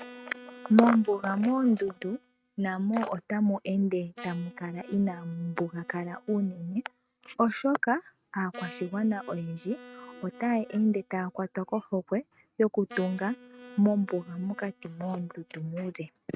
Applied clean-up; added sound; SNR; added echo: neural mask model RNNoise.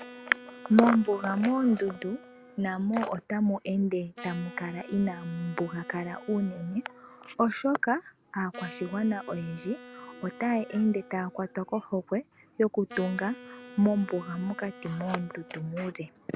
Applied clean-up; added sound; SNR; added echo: none; Wind instrument, woodwind instrument; 19 dB; none.